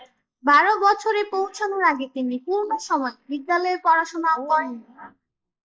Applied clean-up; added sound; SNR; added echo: neural mask model Resemble Enhance denoiser.